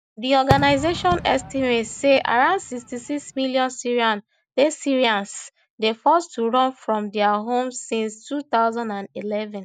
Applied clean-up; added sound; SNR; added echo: none; Fireworks; 10 dB; none.